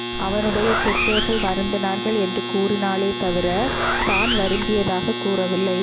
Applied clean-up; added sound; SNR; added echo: none; Domestic sounds, home sounds + Zipper (clothing); -1 dB; none.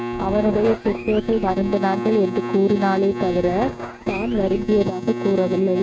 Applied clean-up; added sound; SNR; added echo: neural mask model RNNoise.